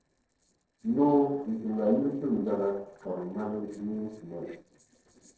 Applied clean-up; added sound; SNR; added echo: neural separator model SepFormer DNS4.